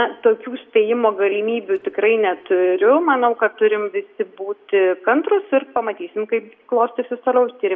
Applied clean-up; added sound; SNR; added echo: none; none; none; reverberation time 1.0 s.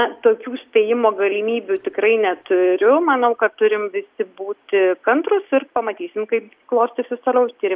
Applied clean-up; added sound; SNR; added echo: none; none; none; none.